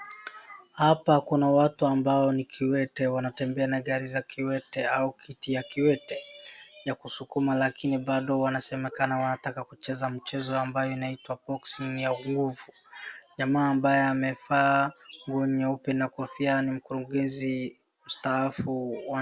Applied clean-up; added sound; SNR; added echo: none; none; none; none.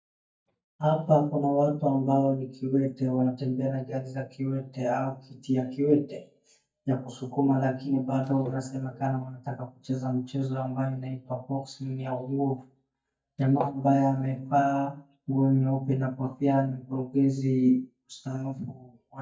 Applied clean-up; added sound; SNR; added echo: neural mask model DeepFilterNet 3.